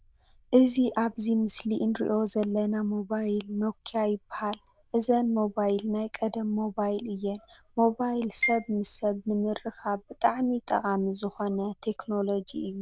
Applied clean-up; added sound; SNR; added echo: neural diffusion model UNIVERSE++.